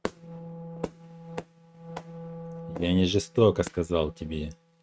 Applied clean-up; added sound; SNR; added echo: neural mask model RNNoise.